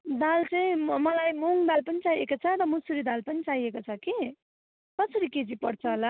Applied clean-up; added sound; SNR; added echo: none; none; none; none.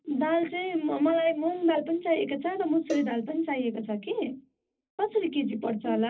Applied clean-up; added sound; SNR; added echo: none; Cowbell; 15 dB; reverberation time 0.4 s.